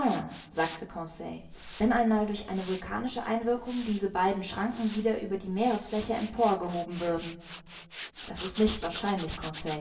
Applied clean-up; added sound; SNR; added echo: none; Tools; 15 dB; reverberation time 0.9 s.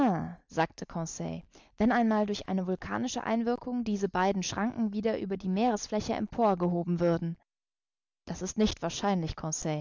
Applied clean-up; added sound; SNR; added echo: none; none; none; none.